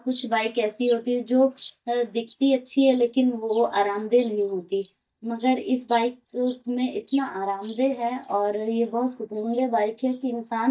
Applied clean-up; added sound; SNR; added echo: neural mask model DeepFilterNet 3.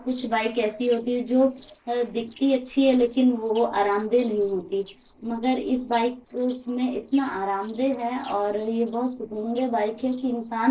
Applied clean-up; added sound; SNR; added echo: neural separator model SepFormer DNS4.